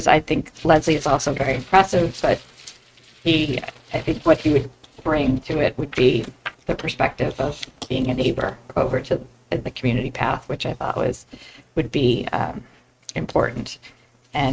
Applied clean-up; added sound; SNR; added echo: neural mask model RNNoise.